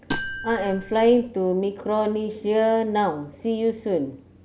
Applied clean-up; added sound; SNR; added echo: none; Marimba, xylophone; 0 dB; none.